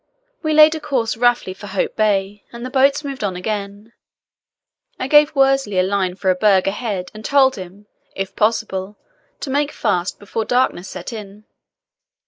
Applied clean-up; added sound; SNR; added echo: neural mask model Resemble Enhance denoiser.